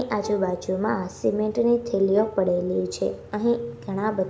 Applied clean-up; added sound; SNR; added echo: none; Idling / Accelerating, revving, vroom / Car + Plucked string instrument; 18 dB; none.